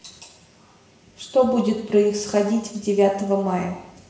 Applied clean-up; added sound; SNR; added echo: none; none; none; reverberation time 0.9 s.